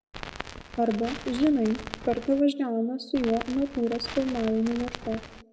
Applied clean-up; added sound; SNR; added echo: none; Crackle; 12 dB; reverberation time 0.9 s.